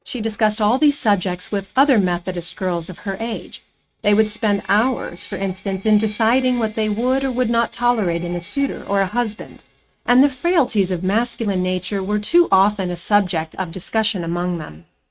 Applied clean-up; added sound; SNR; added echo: neural mask model RNNoise.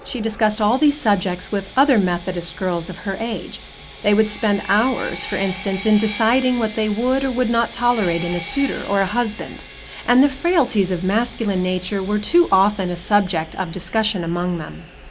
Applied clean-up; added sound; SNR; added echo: none; Sawing; 15 dB; none.